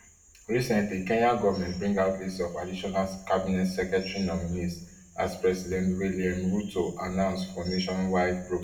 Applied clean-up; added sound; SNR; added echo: none; none; none; reverberation time 0.6 s.